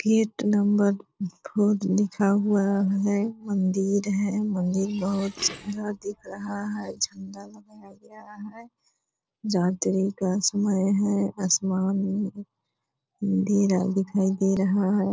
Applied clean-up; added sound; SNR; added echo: neural separator model SepFormer DNS4.